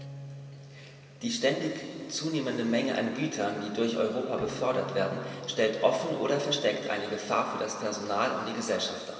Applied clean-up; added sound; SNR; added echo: none; Bowed string instrument; 19 dB; reverberation time 2.5 s.